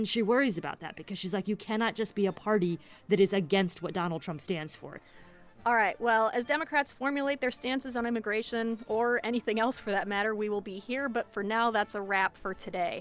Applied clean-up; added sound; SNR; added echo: none; none; none; none.